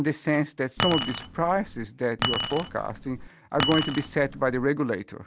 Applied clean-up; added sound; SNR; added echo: none; Keys jangling; 2 dB; none.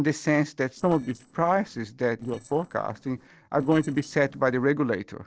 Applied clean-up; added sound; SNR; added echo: neural separator model SepFormer DNS4.